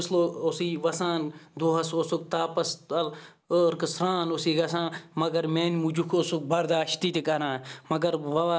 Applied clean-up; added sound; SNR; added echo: none; none; none; none.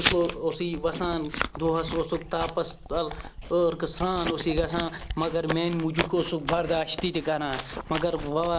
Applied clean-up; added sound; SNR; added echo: none; Chewing, mastication; 6 dB; none.